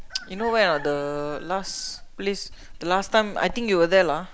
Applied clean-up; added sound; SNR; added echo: none; Writing + Chicken, rooster; 14 dB; none.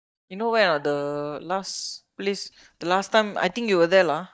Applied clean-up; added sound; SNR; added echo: neural mask model DeepFilterNet 3.